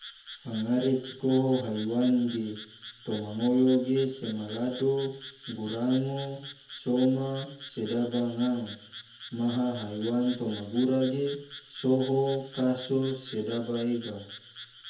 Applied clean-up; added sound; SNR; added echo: none; Frog; 17 dB; reverberation time 0.5 s.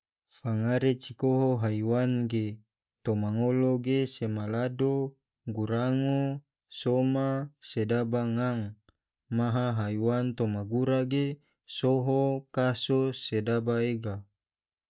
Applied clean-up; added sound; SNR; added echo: none; none; none; none.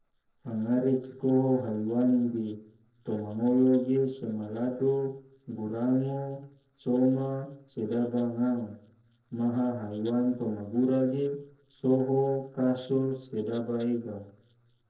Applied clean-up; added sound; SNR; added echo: neural separator model SepFormer DNS4.